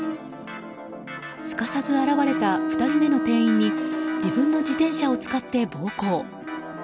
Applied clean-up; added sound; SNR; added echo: none; Bowed string instrument; 4 dB; none.